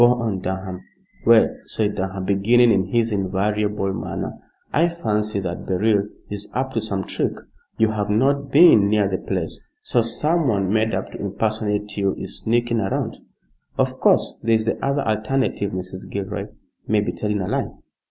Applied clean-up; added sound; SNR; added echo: none; none; none; none.